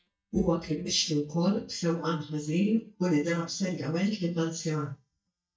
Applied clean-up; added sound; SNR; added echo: neural mask model DeepFilterNet 3.